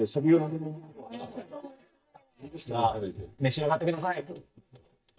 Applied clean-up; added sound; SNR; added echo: neural mask model DeepFilterNet 3.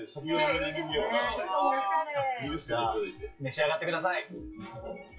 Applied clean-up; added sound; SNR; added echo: classical method WPE with log-MMSE.